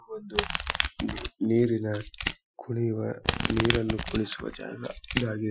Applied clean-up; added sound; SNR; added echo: classical method Wiener filter.